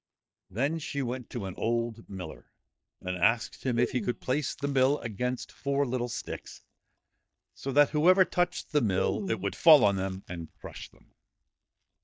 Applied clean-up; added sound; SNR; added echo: neural mask model DeepFilterNet 3.